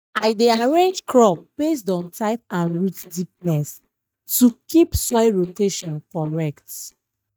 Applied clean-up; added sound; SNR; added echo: neural mask model DeepFilterNet 3.